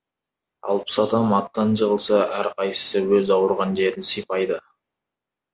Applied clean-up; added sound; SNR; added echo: none; none; none; none.